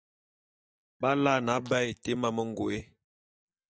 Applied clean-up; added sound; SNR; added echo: neural mask model DeepFilterNet 3.